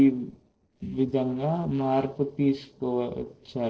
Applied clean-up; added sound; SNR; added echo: neural separator model SepFormer DNS4.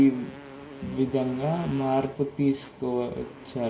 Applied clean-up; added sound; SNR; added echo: none; Motorcycle; 17 dB; reverberation time 0.7 s.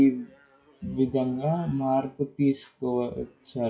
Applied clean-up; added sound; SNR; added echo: classical method WPE with log-MMSE.